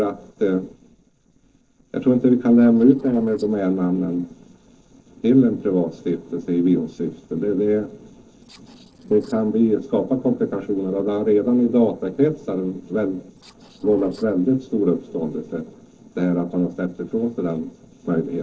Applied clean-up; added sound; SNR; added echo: neural separator model SepFormer DNS4.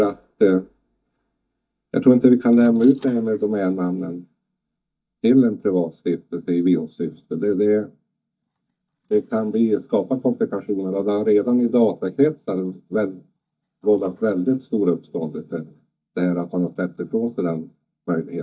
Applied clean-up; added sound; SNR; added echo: neural mask model DeepFilterNet 3.